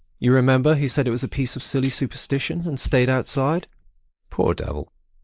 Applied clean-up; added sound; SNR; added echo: neural mask model Resemble Enhance denoiser.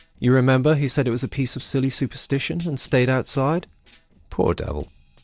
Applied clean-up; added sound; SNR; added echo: neural separator model SepFormer DNS4.